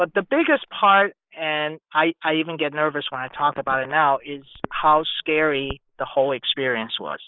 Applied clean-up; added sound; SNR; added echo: neural mask model Resemble Enhance denoiser.